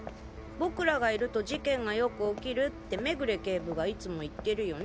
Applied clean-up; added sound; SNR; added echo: none; Electric guitar; 17 dB; none.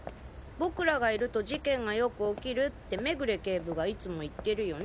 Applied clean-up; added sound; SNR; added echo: none; none; none; none.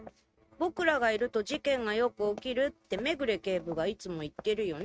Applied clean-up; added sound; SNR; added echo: neural mask model RNNoise.